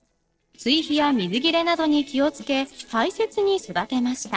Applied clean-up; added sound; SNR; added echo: neural separator model SepFormer DNS4.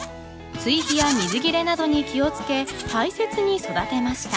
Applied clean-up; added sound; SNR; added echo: none; Livestock, farm animals, working animals; 12 dB; none.